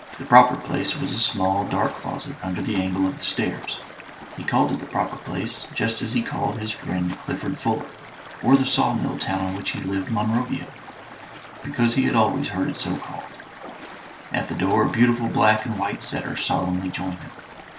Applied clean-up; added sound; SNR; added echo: none; Stream; 16 dB; reverberation time 0.6 s.